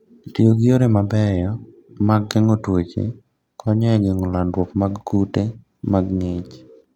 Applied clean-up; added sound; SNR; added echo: none; none; none; none.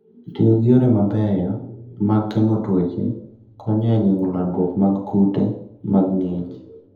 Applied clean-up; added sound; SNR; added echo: none; none; none; reverberation time 0.7 s.